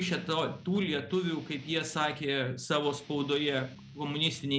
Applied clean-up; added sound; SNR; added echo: none; Guitar; 20 dB; none.